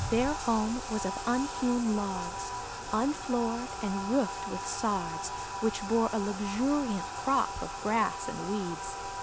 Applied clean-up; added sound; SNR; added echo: none; Bathtub (filling or washing); 6 dB; none.